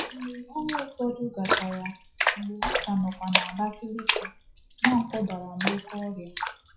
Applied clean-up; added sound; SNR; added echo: classical method WPE with log-MMSE.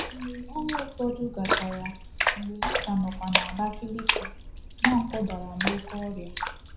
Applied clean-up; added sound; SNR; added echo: none; Splash, splatter; 0 dB; reverberation time 0.5 s.